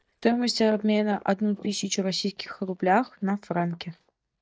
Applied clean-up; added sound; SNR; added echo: neural mask model DeepFilterNet 3.